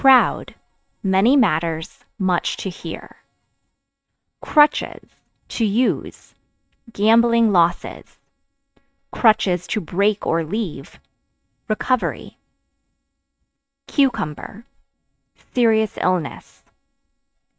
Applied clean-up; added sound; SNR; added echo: neural mask model RNNoise.